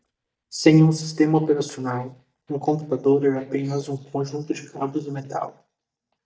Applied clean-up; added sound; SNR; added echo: neural mask model DeepFilterNet 3.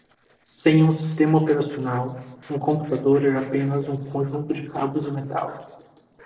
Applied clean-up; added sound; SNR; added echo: neural separator model SepFormer DNS4.